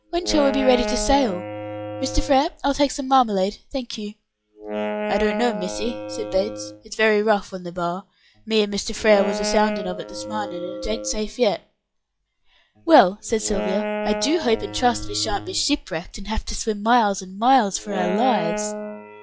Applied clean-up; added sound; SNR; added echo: classical method log-MMSE.